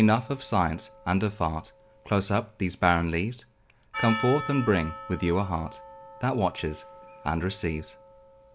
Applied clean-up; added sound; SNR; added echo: none; Percussion; 14 dB; none.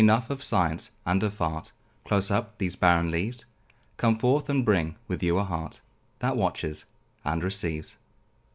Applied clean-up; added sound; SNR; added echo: none; none; none; none.